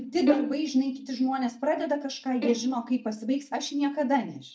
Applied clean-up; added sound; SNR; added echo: neural mask model DeepFilterNet 3.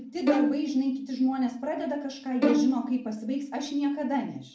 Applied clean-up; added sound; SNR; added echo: none; Bowed string instrument; 2 dB; reverberation time 0.4 s.